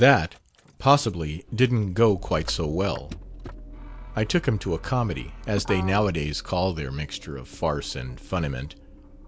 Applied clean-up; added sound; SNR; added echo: none; Motor vehicle (road); 15 dB; none.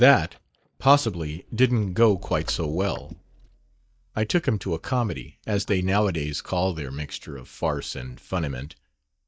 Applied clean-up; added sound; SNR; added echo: neural mask model DeepFilterNet 3.